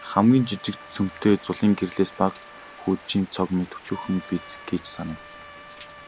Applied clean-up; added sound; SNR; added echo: none; Trumpet + Rain; 19 dB; none.